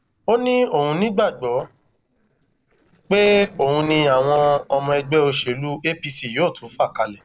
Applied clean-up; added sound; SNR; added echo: neural separator model SepFormer DNS4.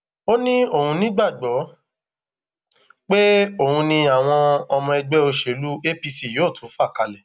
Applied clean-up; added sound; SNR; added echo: none; none; none; none.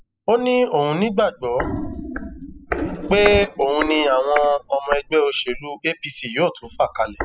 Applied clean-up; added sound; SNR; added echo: classical method spectral subtraction.